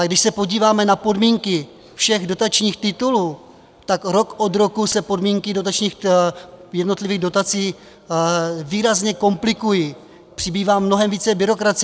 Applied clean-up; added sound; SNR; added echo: none; none; none; none.